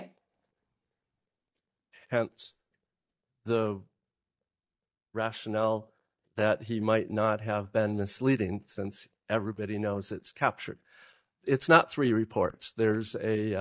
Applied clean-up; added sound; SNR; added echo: neural mask model DeepFilterNet 3.